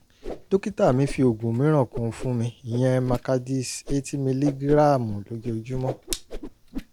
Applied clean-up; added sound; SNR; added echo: none; Whoosh, swoosh, swish; 12 dB; none.